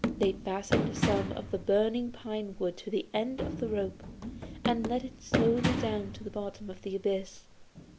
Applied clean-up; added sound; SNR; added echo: none; Run; 3 dB; none.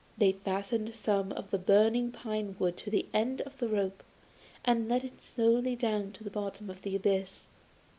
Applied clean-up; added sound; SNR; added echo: none; none; none; none.